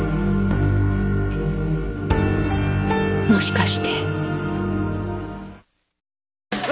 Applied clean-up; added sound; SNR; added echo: none; none; none; none.